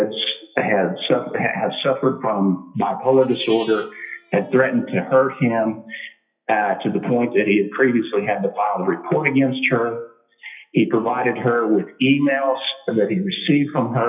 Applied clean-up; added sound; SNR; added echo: classical method WPE with log-MMSE.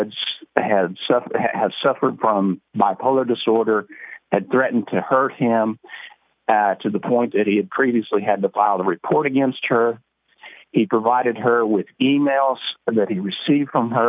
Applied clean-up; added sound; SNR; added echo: none; none; none; none.